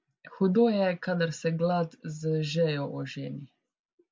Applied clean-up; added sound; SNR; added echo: none; none; none; none.